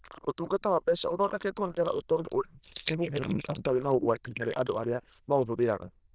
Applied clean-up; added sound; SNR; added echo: neural diffusion model UNIVERSE++.